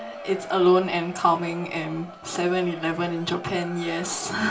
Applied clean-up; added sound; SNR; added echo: none; Crowd; 15 dB; reverberation time 0.2 s.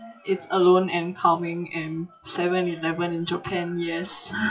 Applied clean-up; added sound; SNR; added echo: classical method WPE with log-MMSE.